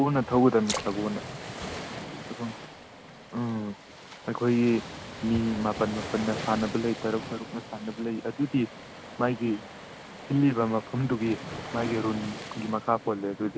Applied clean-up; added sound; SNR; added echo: none; Waves, surf + Splash, splatter; 11 dB; none.